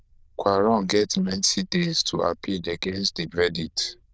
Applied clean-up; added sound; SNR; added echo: neural diffusion model UNIVERSE++.